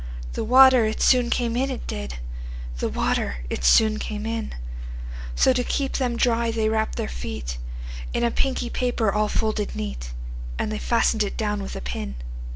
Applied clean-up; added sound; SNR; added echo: none; none; none; none.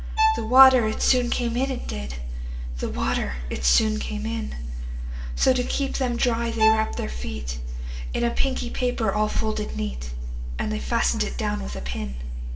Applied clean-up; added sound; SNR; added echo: none; Bowed string instrument; 5 dB; reverberation time 2.6 s.